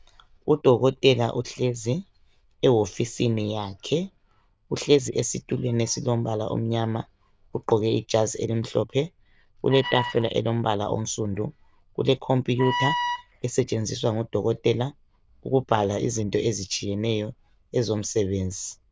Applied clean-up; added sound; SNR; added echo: neural diffusion model UNIVERSE++.